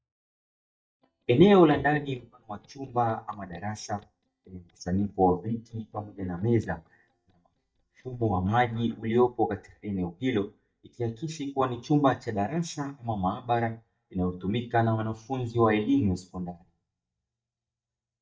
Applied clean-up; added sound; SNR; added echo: neural mask model DeepFilterNet 3.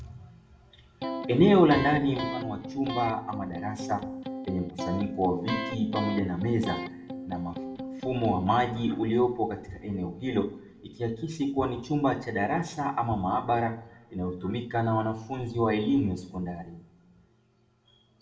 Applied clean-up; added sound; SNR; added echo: none; Electric guitar; 7 dB; reverberation time 0.5 s.